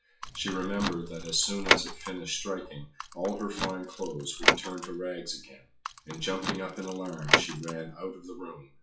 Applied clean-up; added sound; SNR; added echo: classical method WPE with log-MMSE.